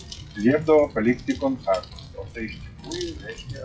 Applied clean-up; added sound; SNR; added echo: classical method WPE with log-MMSE.